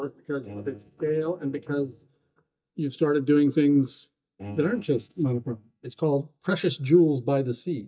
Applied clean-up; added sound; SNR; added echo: neural mask model DeepFilterNet 3.